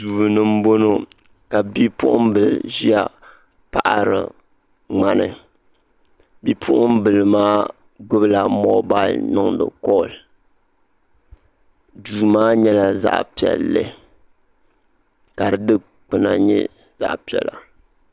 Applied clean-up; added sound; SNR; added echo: none; none; none; none.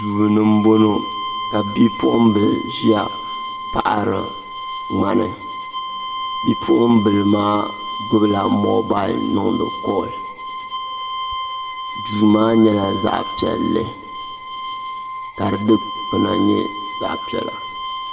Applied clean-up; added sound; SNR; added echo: none; Bowed string instrument; 8 dB; reverberation time 1.7 s.